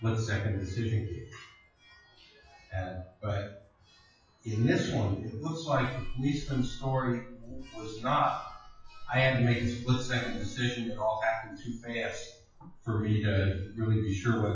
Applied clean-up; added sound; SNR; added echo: classical method WPE with log-MMSE.